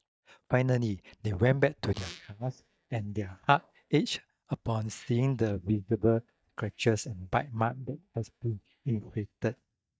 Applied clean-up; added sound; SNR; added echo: neural mask model DeepFilterNet 3.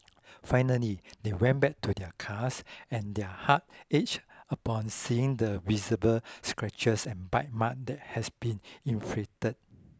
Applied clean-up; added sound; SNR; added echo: none; none; none; none.